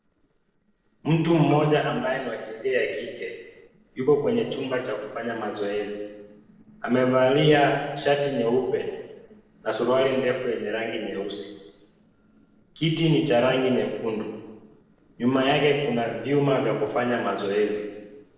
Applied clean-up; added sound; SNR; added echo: neural separator model SepFormer DNS4.